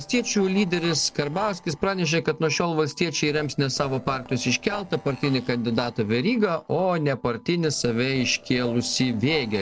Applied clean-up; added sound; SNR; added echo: neural separator model SepFormer DNS4.